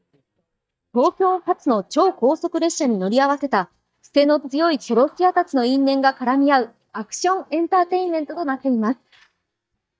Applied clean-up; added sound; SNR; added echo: neural mask model DeepFilterNet 3.